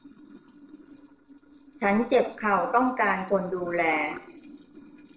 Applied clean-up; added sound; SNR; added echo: neural separator model SepFormer DNS4.